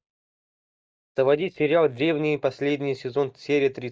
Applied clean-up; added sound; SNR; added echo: neural mask model DeepFilterNet 3.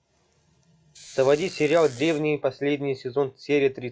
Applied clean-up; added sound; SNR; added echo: classical method log-MMSE.